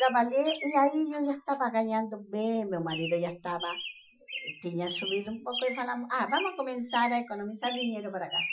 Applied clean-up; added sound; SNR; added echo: classical method Wiener filter.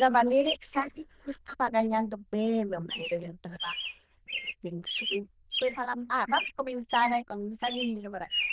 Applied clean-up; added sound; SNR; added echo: neural diffusion model UNIVERSE++.